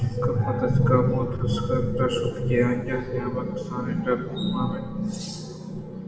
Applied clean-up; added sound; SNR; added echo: none; none; none; reverberation time 1.0 s.